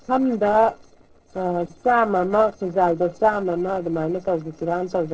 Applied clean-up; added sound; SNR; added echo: neural separator model SepFormer DNS4.